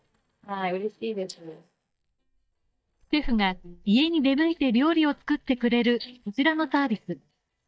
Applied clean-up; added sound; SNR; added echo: neural mask model DeepFilterNet 3.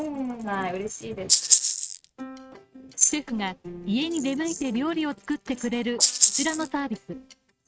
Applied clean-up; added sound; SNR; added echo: neural mask model RNNoise.